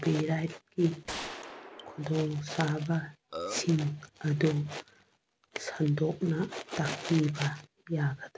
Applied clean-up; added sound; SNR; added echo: none; Gunshot, gunfire + Burping, eructation; 10 dB; none.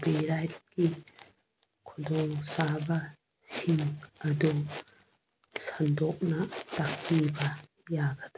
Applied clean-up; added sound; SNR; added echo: none; none; none; none.